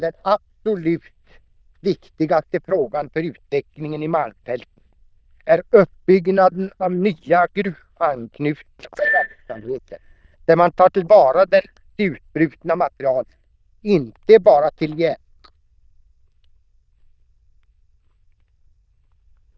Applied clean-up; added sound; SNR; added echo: neural diffusion model UNIVERSE++.